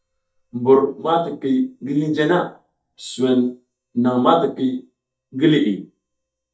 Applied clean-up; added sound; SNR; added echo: neural mask model DeepFilterNet 3.